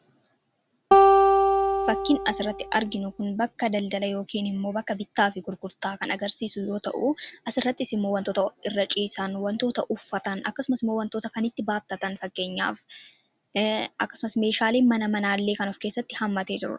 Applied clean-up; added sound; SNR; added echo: none; Acoustic guitar; -4 dB; none.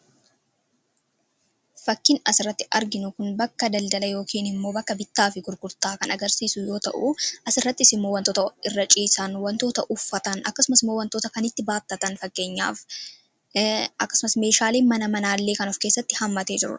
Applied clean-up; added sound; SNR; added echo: none; none; none; none.